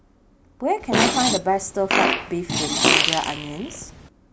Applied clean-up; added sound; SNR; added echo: none; Fart + Screech; -4 dB; none.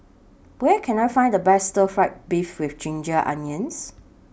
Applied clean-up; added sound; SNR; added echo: none; none; none; none.